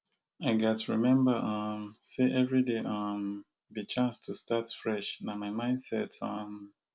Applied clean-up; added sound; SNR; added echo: none; none; none; none.